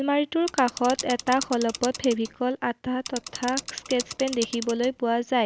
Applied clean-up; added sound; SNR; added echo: none; Mechanisms / Bicycle; 12 dB; none.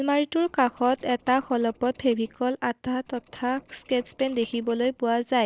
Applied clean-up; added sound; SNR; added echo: neural separator model SepFormer DNS4.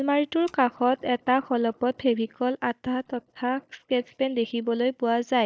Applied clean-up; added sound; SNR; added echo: neural mask model DeepFilterNet 3.